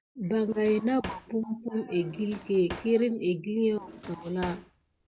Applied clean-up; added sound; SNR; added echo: none; Drawer open or close; 16 dB; none.